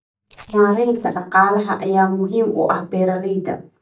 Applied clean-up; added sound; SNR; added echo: neural mask model DeepFilterNet 3.